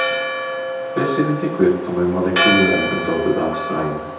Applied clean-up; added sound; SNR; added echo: none; Church bell; 2 dB; reverberation time 0.8 s.